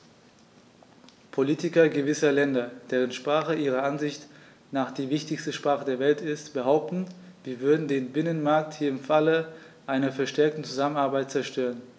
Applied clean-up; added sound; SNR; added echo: none; none; none; none.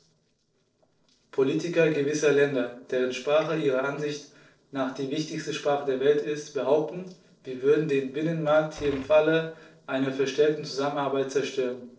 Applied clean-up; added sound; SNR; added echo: neural separator model SepFormer DNS4.